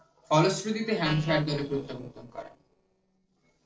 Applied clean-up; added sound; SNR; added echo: neural separator model SepFormer DNS4.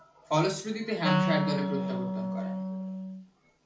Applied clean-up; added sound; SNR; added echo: none; Wind instrument, woodwind instrument; -1 dB; reverberation time 0.4 s.